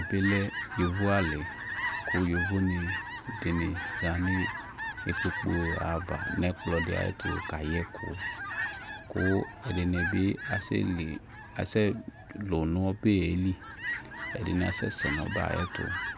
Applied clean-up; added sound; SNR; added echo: none; Fowl; 6 dB; none.